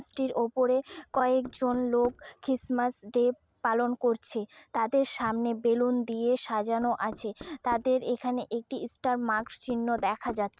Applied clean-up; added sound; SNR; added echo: none; Knock; 19 dB; none.